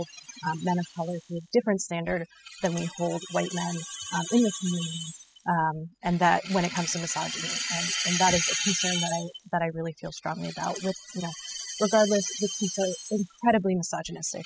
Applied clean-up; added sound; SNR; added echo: classical method spectral subtraction.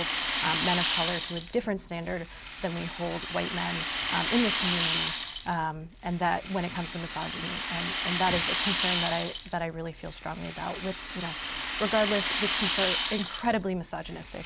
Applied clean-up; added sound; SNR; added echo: none; Rattle (instrument); -3 dB; none.